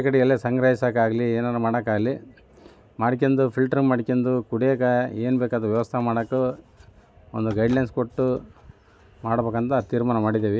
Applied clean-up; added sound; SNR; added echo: none; none; none; none.